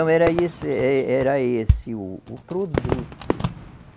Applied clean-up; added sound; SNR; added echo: none; Fireworks + Bass drum; 4 dB; none.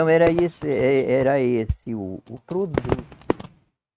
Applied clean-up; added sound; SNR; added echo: neural mask model RNNoise.